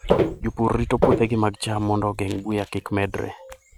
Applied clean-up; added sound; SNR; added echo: neural mask model RNNoise.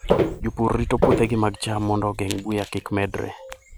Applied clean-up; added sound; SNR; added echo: none; Walk, footsteps; -4 dB; none.